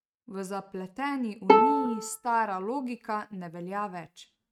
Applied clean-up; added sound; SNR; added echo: neural mask model RNNoise.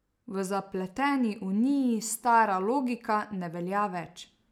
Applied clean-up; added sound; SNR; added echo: none; none; none; none.